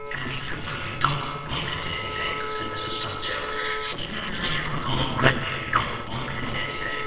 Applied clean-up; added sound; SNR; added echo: neural separator model SepFormer WHAMR!.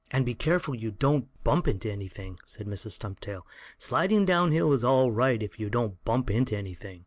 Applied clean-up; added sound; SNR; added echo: none; none; none; none.